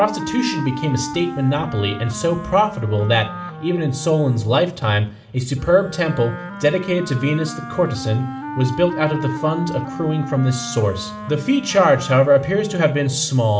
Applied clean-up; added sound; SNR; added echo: none; Wind instrument, woodwind instrument; 11 dB; reverberation time 0.6 s.